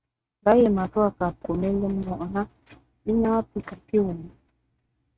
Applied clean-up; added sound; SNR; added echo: neural mask model RNNoise.